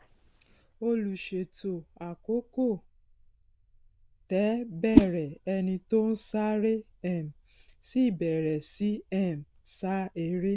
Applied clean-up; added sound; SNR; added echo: neural diffusion model UNIVERSE++.